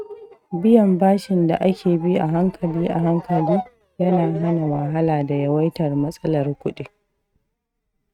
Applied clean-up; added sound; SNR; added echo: neural mask model RNNoise.